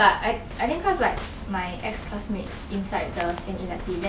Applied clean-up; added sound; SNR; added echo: none; Walk, footsteps; 16 dB; none.